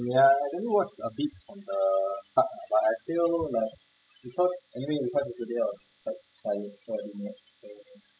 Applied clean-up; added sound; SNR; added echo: classical method spectral subtraction.